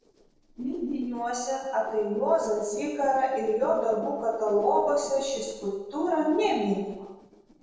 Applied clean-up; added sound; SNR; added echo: neural separator model SepFormer DNS4.